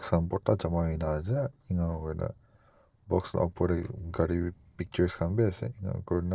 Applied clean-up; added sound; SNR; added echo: neural separator model SepFormer DNS4.